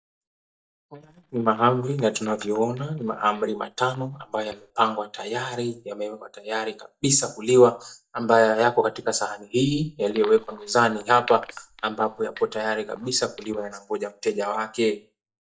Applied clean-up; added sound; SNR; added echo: neural mask model DeepFilterNet 3.